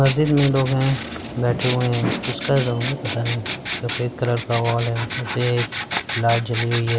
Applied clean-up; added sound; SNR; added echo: none; Writing; 3 dB; none.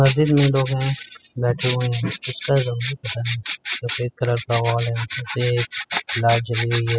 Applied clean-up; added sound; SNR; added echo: classical method spectral subtraction.